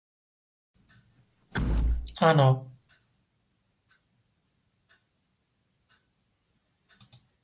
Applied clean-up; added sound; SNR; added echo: none; Door / Wood; -1 dB; none.